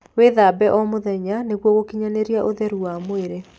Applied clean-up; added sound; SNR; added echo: none; none; none; none.